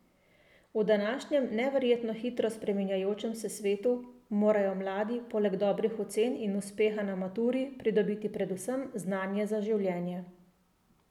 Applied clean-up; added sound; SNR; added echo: none; none; none; none.